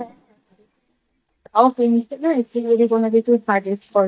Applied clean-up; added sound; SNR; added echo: neural mask model DeepFilterNet 3.